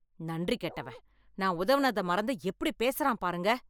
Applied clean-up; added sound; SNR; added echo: neural mask model Resemble Enhance denoiser.